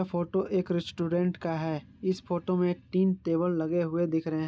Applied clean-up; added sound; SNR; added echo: none; none; none; none.